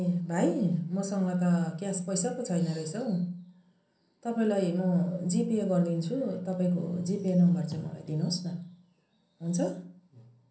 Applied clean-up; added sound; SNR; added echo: none; none; none; reverberation time 0.6 s.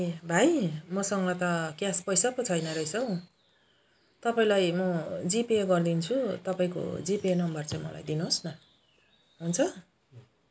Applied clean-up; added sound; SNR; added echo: none; none; none; none.